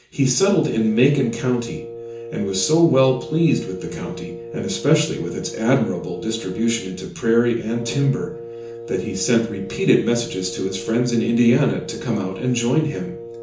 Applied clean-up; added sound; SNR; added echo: none; Wind instrument, woodwind instrument; 13 dB; reverberation time 0.6 s.